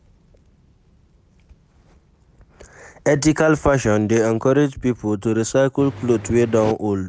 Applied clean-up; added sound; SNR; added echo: none; Engine; 13 dB; none.